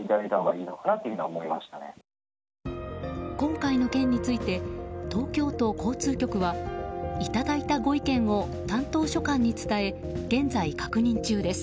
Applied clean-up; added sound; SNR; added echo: none; none; none; none.